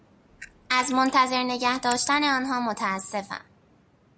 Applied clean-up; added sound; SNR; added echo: none; Camera; 17 dB; none.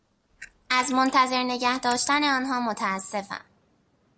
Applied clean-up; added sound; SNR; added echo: neural separator model SepFormer DNS4.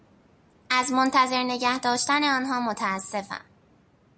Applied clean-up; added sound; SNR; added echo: none; none; none; none.